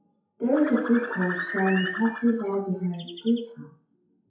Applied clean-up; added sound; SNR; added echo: classical method WPE with log-MMSE.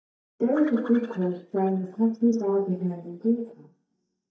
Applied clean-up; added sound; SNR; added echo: neural mask model DeepFilterNet 3.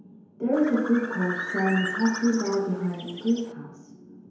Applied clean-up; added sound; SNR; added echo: none; Bird; 8 dB; reverberation time 0.9 s.